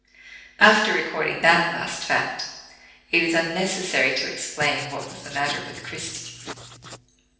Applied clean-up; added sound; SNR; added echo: neural separator model SepFormer DNS4.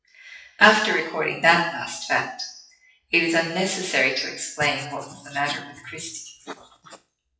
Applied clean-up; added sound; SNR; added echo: classical method WPE with log-MMSE.